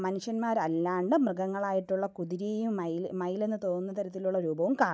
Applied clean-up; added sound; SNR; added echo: none; none; none; none.